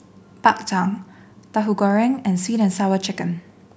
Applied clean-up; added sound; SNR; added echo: none; none; none; none.